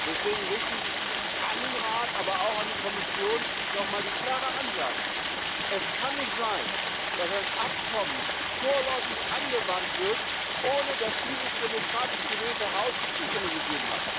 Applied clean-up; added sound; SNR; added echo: none; Stream; -3 dB; none.